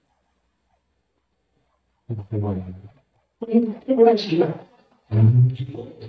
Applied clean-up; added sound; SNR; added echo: neural mask model DeepFilterNet 3.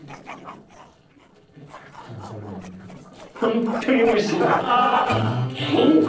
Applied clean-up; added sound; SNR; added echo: neural separator model SepFormer DNS4.